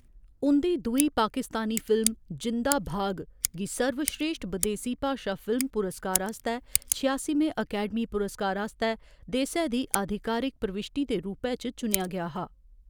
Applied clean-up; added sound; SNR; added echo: none; Scissors; 9 dB; none.